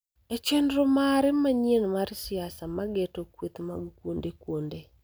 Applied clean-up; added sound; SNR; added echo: none; none; none; none.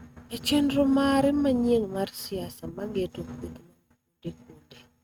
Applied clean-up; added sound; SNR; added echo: neural mask model RNNoise.